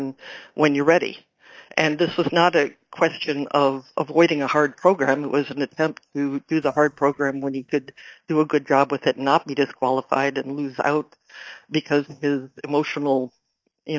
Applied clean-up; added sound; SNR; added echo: neural mask model DeepFilterNet 3.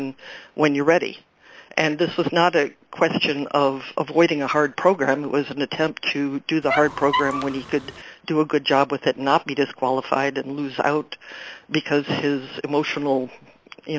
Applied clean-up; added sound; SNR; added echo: none; Squeak; 5 dB; none.